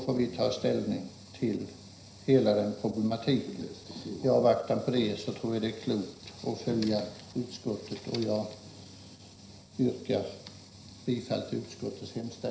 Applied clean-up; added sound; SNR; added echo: none; none; none; reverberation time 0.5 s.